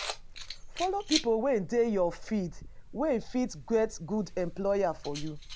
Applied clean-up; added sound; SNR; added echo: none; Keys jangling; 9 dB; none.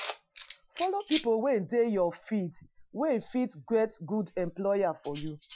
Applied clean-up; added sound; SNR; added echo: classical method Wiener filter.